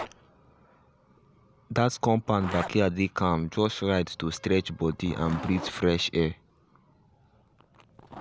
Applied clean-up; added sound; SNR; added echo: none; Zipper (clothing); 16 dB; none.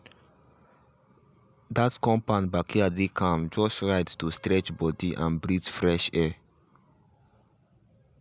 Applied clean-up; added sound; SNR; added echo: none; none; none; none.